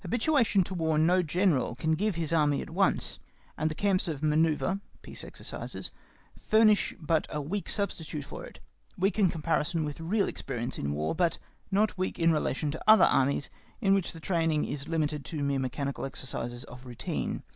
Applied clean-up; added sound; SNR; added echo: none; none; none; none.